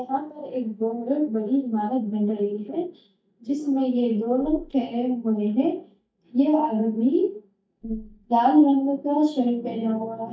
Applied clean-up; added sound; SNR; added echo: neural mask model DeepFilterNet 3.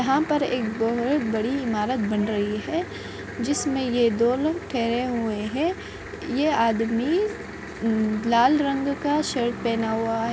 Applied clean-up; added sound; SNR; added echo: none; none; none; none.